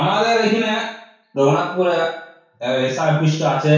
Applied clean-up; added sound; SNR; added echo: none; none; none; reverberation time 0.6 s.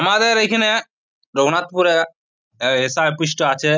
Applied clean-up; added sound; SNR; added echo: none; none; none; none.